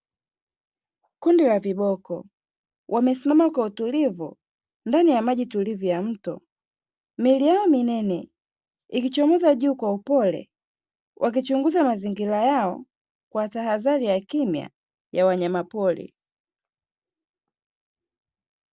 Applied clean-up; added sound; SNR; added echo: none; none; none; none.